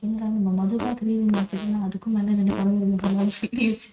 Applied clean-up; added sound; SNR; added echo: neural mask model RNNoise.